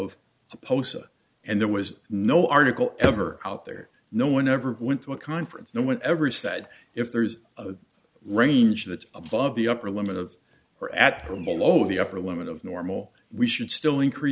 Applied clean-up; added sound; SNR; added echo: none; none; none; none.